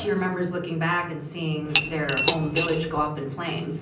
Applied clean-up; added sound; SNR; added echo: none; Cutlery, silverware / Dishes, pots, and pans; 1 dB; reverberation time 0.6 s.